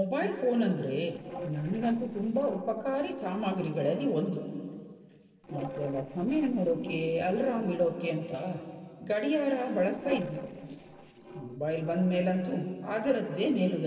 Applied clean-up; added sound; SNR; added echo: neural separator model SepFormer DNS4.